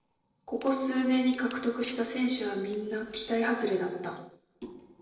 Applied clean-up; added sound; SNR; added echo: neural separator model SepFormer DNS4.